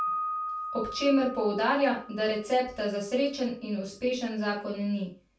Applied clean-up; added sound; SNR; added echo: none; Piano; 10 dB; reverberation time 0.3 s.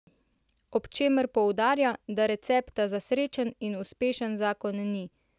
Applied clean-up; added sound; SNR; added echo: none; none; none; none.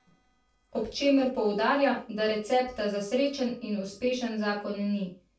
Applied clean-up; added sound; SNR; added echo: neural separator model SepFormer DNS4.